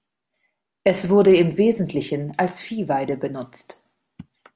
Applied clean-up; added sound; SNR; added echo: none; none; none; none.